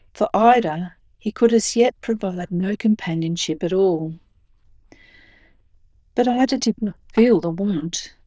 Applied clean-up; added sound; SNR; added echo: neural diffusion model UNIVERSE++.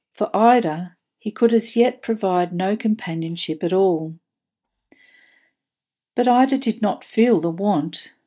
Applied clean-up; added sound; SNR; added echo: neural mask model DeepFilterNet 3.